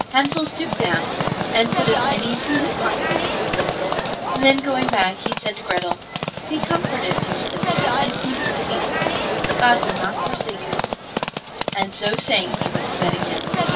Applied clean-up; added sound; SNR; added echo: none; Livestock, farm animals, working animals; 0 dB; reverberation time 0.1 s.